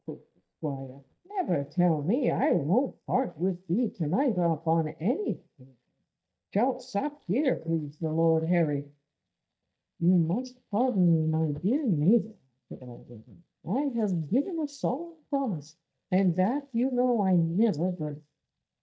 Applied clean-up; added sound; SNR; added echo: neural mask model DeepFilterNet 3.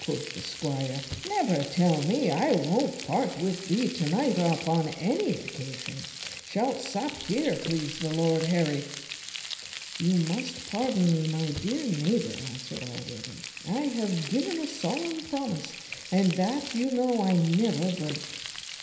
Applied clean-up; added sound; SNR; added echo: none; Frying (food); 11 dB; reverberation time 0.9 s.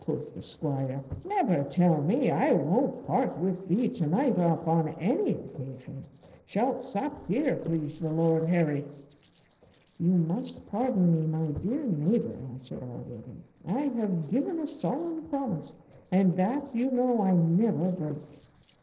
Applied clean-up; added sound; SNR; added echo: neural separator model SepFormer DNS4.